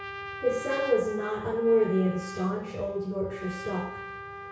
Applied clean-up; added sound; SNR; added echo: none; Trumpet; 11 dB; reverberation time 0.6 s.